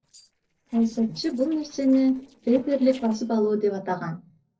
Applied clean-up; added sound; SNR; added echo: neural separator model SepFormer DNS4.